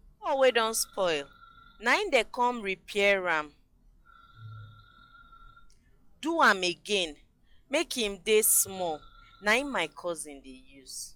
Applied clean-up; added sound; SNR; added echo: classical method log-MMSE.